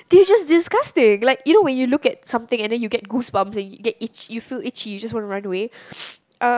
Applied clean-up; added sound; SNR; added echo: none; none; none; none.